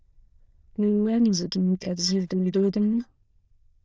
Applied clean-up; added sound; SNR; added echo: neural diffusion model UNIVERSE++.